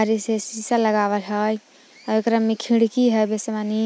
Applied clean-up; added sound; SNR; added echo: none; none; none; none.